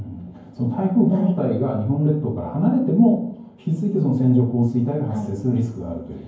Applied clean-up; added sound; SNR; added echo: none; none; none; reverberation time 0.9 s.